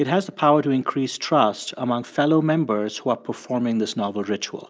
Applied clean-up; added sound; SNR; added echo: none; none; none; none.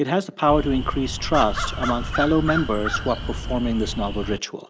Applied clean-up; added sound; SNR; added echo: none; Crow; 4 dB; none.